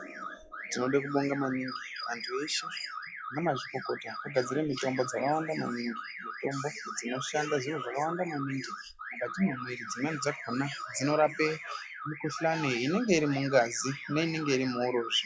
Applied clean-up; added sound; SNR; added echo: classical method log-MMSE.